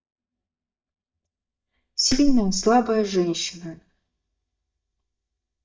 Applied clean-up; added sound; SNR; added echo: neural mask model DeepFilterNet 3.